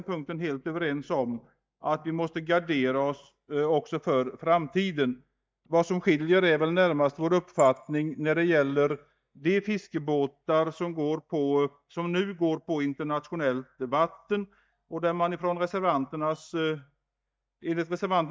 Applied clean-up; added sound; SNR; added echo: neural mask model DeepFilterNet 3.